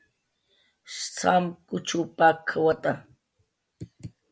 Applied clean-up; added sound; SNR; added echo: none; none; none; none.